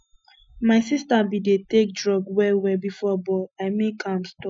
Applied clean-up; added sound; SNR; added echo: classical method Wiener filter.